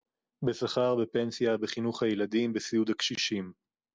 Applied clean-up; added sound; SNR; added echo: none; none; none; none.